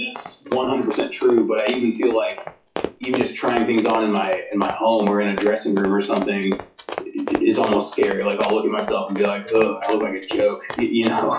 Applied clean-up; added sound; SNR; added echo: classical method WPE with log-MMSE.